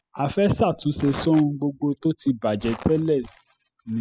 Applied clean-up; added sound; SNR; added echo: classical method spectral subtraction.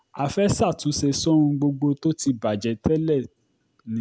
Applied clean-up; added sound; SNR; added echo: none; none; none; none.